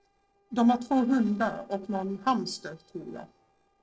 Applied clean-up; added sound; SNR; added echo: neural separator model SepFormer DNS4.